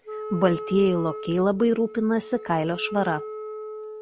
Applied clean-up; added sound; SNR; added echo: none; Wind instrument, woodwind instrument; 11 dB; none.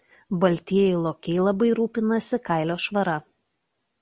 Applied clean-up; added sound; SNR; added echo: none; none; none; none.